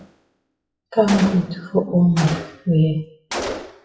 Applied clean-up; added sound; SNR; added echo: classical method WPE with log-MMSE.